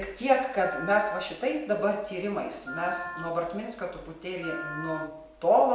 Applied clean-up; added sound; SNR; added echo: none; Wind instrument, woodwind instrument; 12 dB; none.